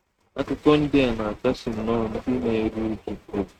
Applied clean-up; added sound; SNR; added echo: neural mask model RNNoise.